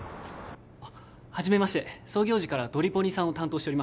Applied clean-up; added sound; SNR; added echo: none; none; none; none.